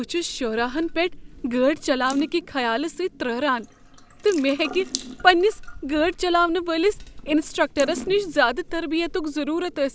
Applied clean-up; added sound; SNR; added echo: none; Drip / Sink (filling or washing) / Water tap, faucet; 15 dB; none.